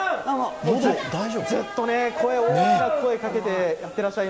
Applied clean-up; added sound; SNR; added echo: none; none; none; none.